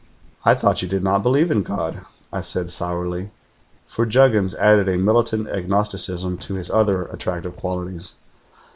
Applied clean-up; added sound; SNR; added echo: none; Wind; 20 dB; none.